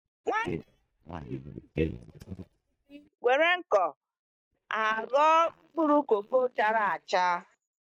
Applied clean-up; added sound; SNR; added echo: neural mask model DeepFilterNet 3.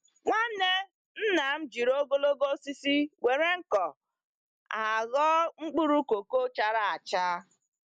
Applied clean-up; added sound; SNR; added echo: none; none; none; none.